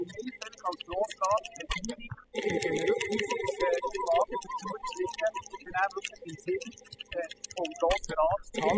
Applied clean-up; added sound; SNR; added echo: classical method spectral subtraction.